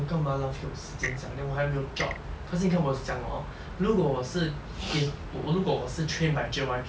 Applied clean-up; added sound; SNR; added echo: none; Clock; 12 dB; none.